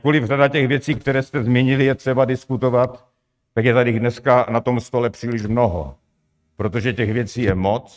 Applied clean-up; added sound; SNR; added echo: neural mask model RNNoise.